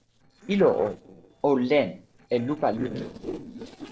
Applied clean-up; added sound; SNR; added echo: neural separator model SepFormer DNS4.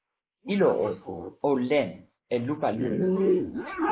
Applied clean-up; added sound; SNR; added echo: neural mask model Resemble Enhance denoiser.